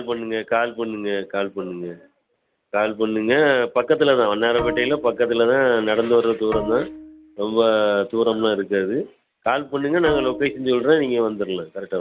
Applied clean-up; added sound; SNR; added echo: none; Bowed string instrument; 13 dB; none.